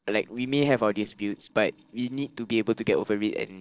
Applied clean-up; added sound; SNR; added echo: neural separator model SepFormer DNS4.